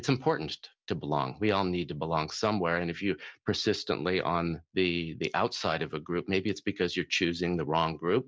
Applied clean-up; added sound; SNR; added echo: none; none; none; none.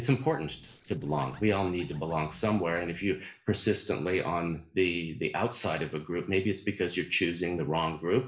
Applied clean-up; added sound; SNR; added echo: neural separator model SepFormer DNS4.